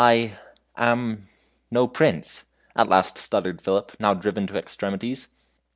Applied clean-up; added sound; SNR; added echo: none; none; none; none.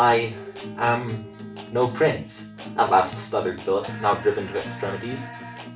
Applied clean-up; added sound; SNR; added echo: none; Guitar; 12 dB; reverberation time 0.3 s.